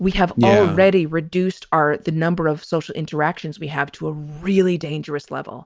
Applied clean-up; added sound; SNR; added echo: none; none; none; none.